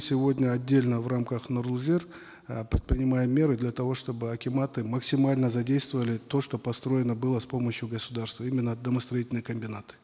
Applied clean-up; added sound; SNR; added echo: none; none; none; none.